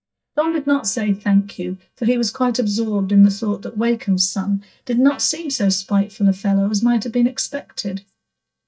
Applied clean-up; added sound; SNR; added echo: neural mask model DeepFilterNet 3.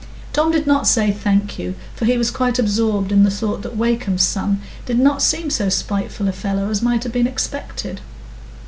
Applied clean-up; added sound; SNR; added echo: none; none; none; none.